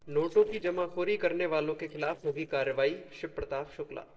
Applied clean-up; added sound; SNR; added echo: neural separator model SepFormer DNS4.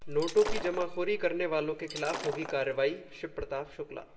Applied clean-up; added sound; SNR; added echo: none; Shatter; 11 dB; reverberation time 1.3 s.